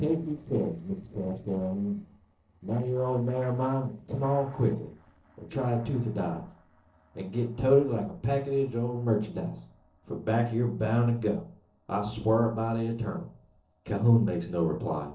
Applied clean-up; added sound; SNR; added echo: neural separator model SepFormer DNS4.